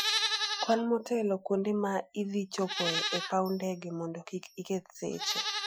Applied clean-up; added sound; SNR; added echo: classical method Wiener filter.